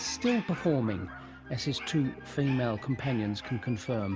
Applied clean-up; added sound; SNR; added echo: none; Dog; 16 dB; none.